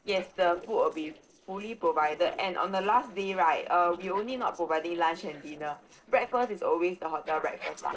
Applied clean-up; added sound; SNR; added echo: neural separator model SepFormer DNS4.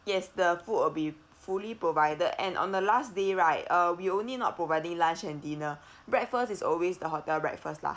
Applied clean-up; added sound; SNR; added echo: none; none; none; none.